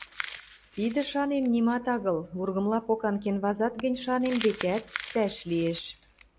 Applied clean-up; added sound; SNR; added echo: none; Crumpling, crinkling; 16 dB; none.